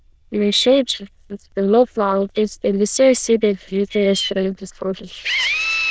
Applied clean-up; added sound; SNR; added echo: neural diffusion model UNIVERSE++.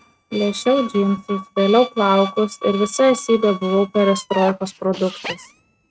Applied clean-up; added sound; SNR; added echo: neural mask model RNNoise.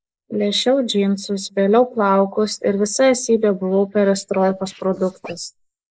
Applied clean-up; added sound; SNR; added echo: neural mask model Resemble Enhance denoiser.